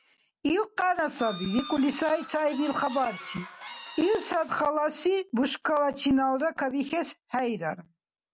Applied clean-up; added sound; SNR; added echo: none; Bird / Fowl; 14 dB; none.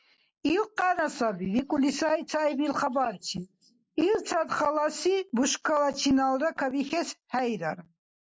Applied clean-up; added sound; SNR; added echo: neural mask model Resemble Enhance denoiser.